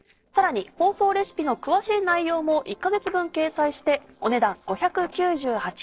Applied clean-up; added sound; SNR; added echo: neural separator model SepFormer DNS4.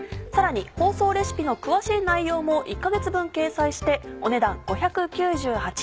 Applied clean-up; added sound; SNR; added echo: none; none; none; none.